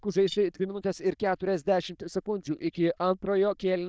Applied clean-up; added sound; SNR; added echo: neural diffusion model UNIVERSE++.